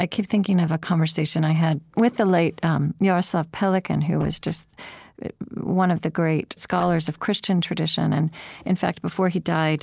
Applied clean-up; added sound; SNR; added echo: neural separator model SepFormer DNS4.